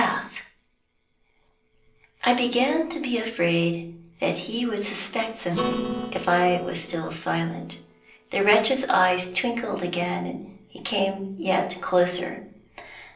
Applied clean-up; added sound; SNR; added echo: neural separator model SepFormer DNS4.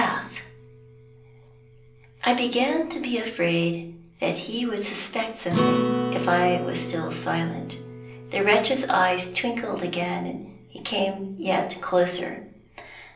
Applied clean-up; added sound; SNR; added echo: none; Acoustic guitar; 7 dB; reverberation time 0.6 s.